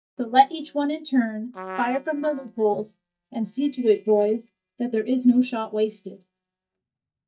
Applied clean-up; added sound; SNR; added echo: neural mask model DeepFilterNet 3.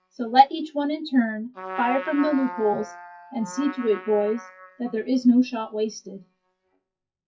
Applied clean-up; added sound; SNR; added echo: classical method WPE with log-MMSE.